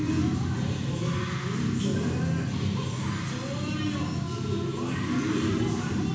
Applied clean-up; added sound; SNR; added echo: none; none; none; reverberation time 1.2 s.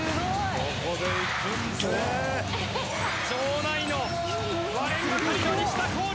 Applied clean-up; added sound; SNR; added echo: none; none; none; none.